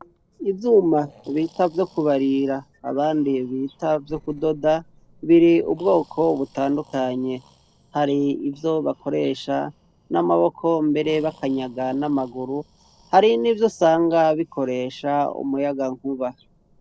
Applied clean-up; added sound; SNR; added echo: neural separator model SepFormer DNS4.